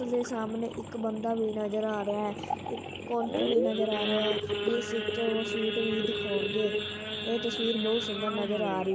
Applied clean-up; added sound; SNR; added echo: none; Idling / Sawing / Accelerating, revving, vroom; 2 dB; none.